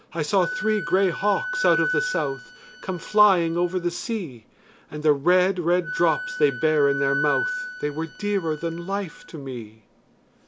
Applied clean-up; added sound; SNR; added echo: none; Wind instrument, woodwind instrument; 8 dB; none.